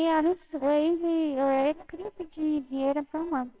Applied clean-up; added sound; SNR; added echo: neural separator model SepFormer WHAMR!.